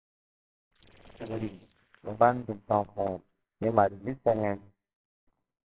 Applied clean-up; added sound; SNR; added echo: neural separator model SepFormer WHAMR!.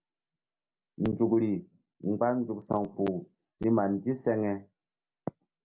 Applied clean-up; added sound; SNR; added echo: none; none; none; none.